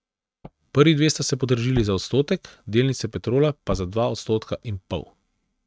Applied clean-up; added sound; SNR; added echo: neural mask model RNNoise.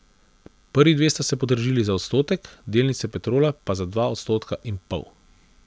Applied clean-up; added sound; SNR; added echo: none; none; none; none.